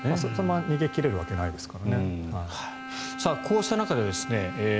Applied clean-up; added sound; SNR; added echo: none; Bowed string instrument; 11 dB; none.